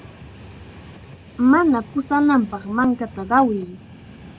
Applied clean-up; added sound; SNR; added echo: none; Train; 20 dB; none.